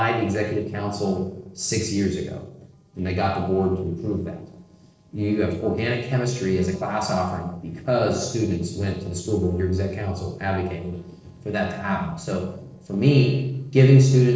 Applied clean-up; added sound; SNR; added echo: neural separator model SepFormer DNS4.